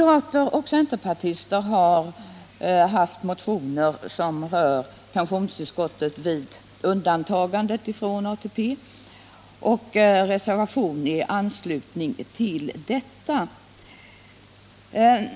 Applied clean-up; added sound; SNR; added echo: none; none; none; none.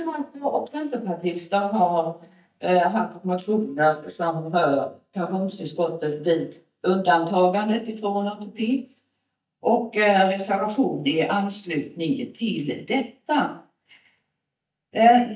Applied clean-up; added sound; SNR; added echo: neural mask model DeepFilterNet 3.